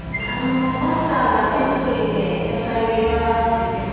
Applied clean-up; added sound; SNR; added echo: none; Mechanical fan; 19 dB; reverberation time 2.1 s.